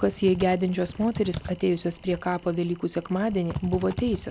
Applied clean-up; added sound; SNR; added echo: none; Typing; 12 dB; none.